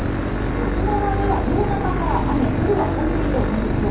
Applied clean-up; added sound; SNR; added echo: none; Engine / Boat, Water vehicle; -4 dB; reverberation time 0.5 s.